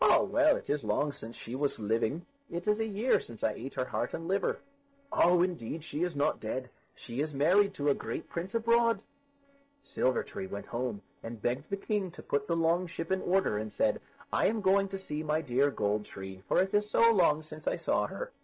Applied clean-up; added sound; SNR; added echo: neural separator model SepFormer DNS4.